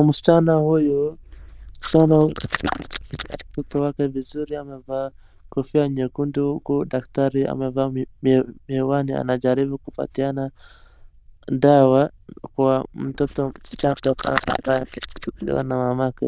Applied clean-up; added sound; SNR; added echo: neural diffusion model UNIVERSE++.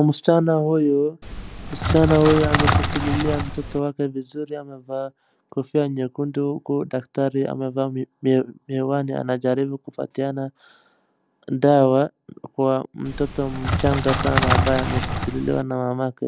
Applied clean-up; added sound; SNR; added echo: none; Crackle; 1 dB; none.